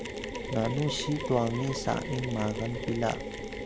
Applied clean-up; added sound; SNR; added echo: none; Mechanisms; 5 dB; none.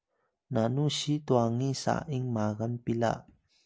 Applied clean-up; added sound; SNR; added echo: none; none; none; none.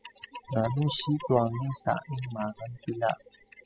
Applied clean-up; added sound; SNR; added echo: classical method spectral subtraction.